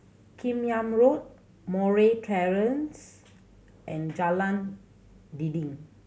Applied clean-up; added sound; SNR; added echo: none; none; none; none.